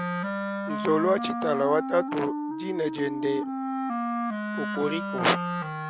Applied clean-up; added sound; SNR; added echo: none; Wind instrument, woodwind instrument; 2 dB; none.